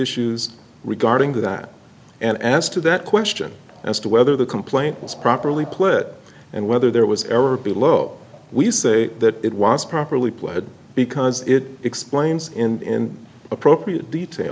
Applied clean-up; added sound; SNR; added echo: none; none; none; none.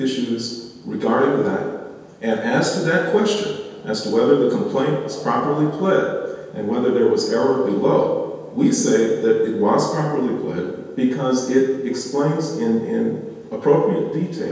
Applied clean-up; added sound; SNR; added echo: none; none; none; reverberation time 1.2 s.